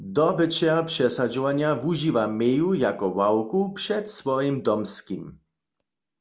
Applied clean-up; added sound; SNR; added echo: none; none; none; none.